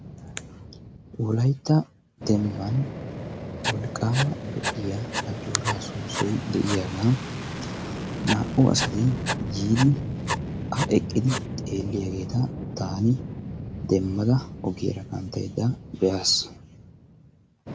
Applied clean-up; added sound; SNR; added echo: none; Fixed-wing aircraft, airplane + Writing; 6 dB; none.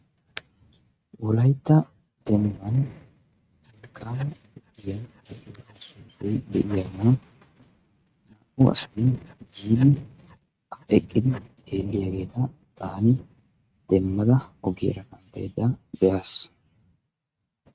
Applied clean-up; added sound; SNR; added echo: neural mask model RNNoise.